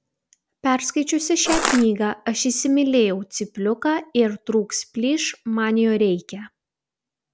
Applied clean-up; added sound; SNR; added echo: none; Crushing; 0 dB; none.